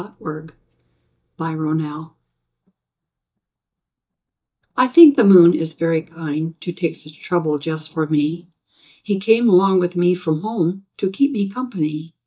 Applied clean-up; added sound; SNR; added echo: neural mask model DeepFilterNet 3.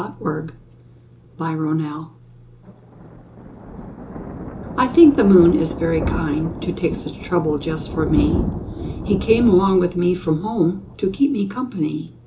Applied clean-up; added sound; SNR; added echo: none; Thunder; 9 dB; reverberation time 0.2 s.